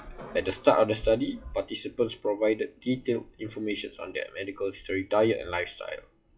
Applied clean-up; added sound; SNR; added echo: classical method WPE with log-MMSE.